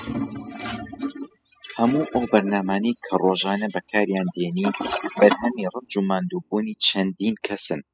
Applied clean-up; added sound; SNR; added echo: classical method spectral subtraction.